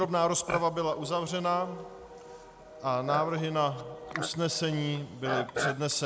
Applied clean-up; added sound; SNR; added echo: none; Livestock, farm animals, working animals; 8 dB; none.